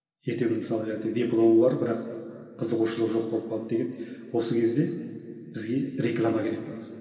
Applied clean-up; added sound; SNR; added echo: none; none; none; reverberation time 2.4 s.